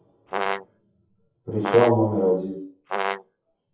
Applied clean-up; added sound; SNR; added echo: classical method WPE with log-MMSE.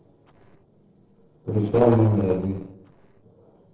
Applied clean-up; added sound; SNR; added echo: neural separator model SepFormer DNS4.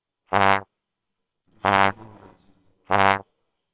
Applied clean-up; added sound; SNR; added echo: neural separator model SepFormer WHAMR!.